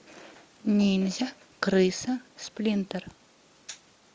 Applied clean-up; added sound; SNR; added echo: none; none; none; none.